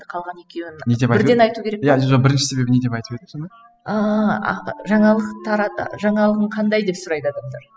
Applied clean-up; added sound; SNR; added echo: classical method spectral subtraction.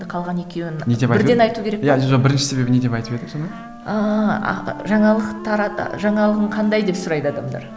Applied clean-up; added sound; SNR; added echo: none; Wind instrument, woodwind instrument; 18 dB; none.